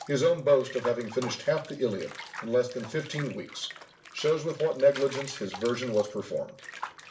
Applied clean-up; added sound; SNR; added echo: none; Bathtub (filling or washing) / Water; 15 dB; reverberation time 0.3 s.